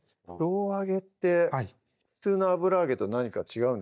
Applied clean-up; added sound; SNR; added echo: neural mask model DeepFilterNet 3.